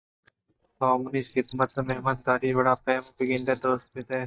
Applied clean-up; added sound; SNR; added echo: neural mask model DeepFilterNet 3.